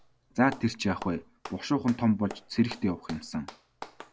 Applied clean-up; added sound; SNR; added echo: none; Clapping; 17 dB; none.